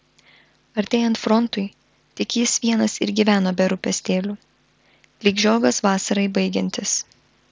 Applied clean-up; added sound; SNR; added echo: none; none; none; none.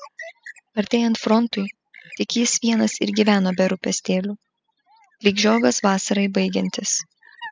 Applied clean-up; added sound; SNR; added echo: classical method spectral subtraction.